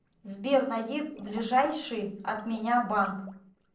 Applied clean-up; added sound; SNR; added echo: neural separator model SepFormer DNS4.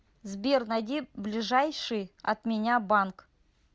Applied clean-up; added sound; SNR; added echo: none; none; none; none.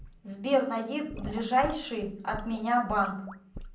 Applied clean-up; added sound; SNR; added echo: none; Sink (filling or washing) / Gurgling / Liquid; 14 dB; reverberation time 0.6 s.